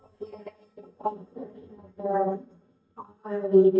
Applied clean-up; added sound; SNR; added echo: neural mask model DeepFilterNet 3.